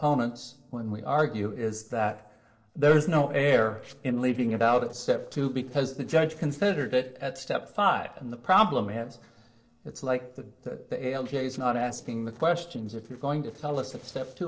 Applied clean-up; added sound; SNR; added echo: neural separator model SepFormer DNS4.